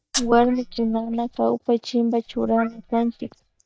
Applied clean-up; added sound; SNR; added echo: neural mask model DeepFilterNet 3.